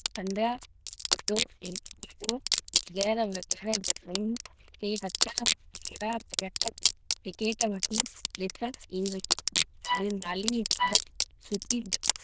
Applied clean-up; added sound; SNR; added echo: neural diffusion model UNIVERSE++.